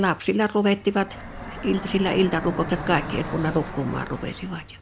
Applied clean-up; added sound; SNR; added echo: none; Fixed-wing aircraft, airplane; 11 dB; none.